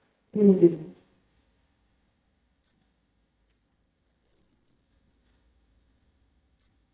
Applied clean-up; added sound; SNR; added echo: neural mask model DeepFilterNet 3.